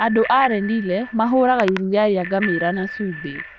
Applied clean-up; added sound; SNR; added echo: neural diffusion model UNIVERSE++.